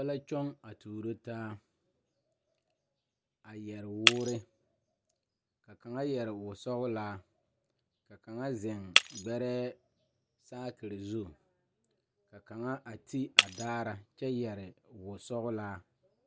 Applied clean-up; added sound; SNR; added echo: none; Shatter; -3 dB; none.